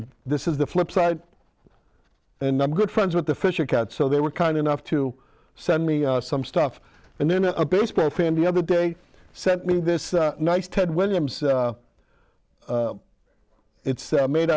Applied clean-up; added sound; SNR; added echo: none; none; none; none.